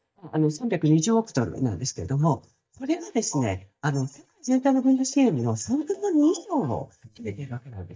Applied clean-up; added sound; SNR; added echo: neural mask model DeepFilterNet 3.